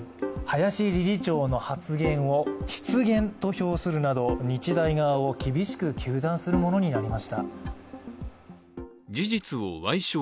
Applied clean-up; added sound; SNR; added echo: none; none; none; none.